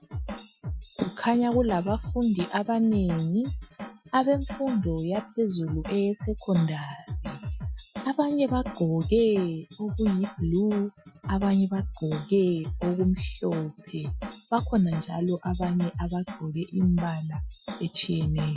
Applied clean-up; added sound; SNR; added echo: classical method Wiener filter.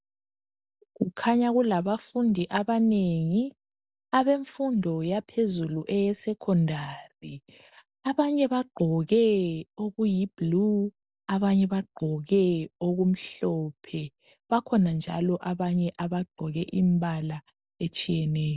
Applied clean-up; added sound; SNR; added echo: none; none; none; none.